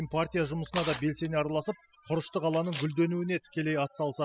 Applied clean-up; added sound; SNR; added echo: classical method spectral subtraction.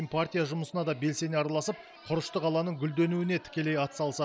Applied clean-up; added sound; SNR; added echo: none; none; none; none.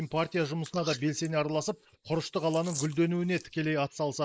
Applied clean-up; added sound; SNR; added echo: neural mask model Resemble Enhance denoiser.